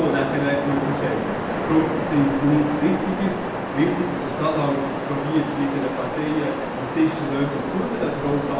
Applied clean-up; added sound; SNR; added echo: none; Waves, surf; 3 dB; reverberation time 0.8 s.